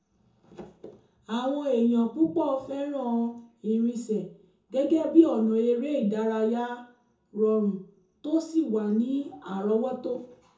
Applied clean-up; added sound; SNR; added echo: none; none; none; reverberation time 0.5 s.